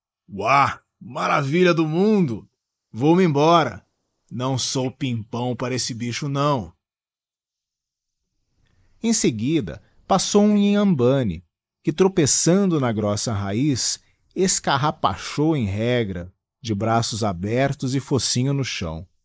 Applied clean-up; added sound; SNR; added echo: neural mask model Resemble Enhance denoiser.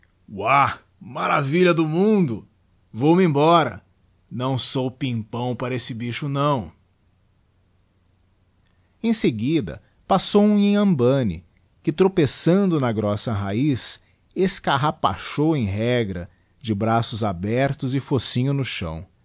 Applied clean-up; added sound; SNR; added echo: none; none; none; none.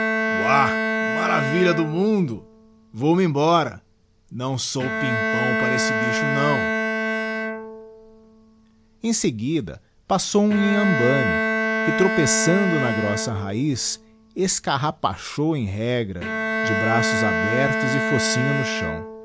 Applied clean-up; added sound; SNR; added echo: none; Bowed string instrument; 2 dB; none.